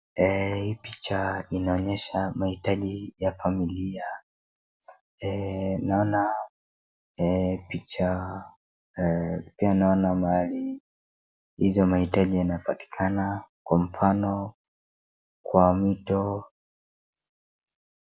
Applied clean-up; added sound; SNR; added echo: none; none; none; none.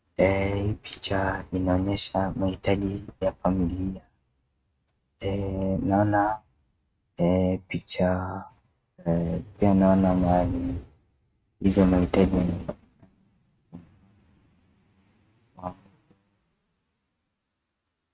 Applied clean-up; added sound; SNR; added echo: neural mask model RNNoise.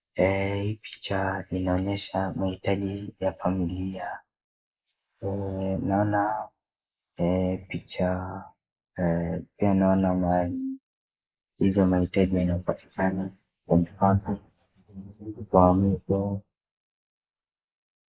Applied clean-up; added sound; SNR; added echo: neural mask model Resemble Enhance denoiser.